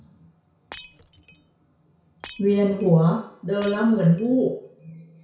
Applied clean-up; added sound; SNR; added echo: none; Shatter; 19 dB; reverberation time 0.5 s.